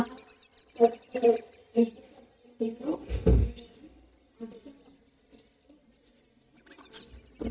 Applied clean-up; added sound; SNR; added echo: neural mask model DeepFilterNet 3.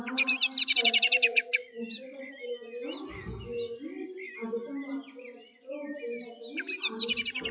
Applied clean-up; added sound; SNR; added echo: classical method WPE with log-MMSE.